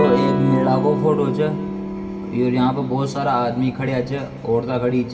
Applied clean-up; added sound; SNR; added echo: none; Electric guitar / Strum; 5 dB; reverberation time 2.0 s.